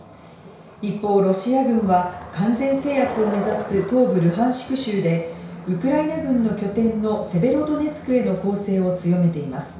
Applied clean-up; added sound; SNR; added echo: none; Skateboard; 17 dB; reverberation time 0.6 s.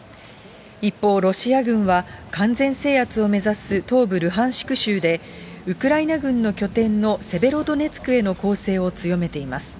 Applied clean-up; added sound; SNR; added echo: none; none; none; none.